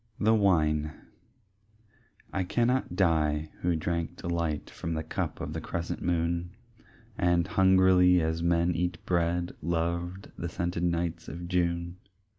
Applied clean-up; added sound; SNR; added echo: none; none; none; none.